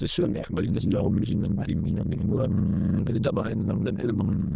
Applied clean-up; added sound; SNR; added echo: neural diffusion model UNIVERSE++.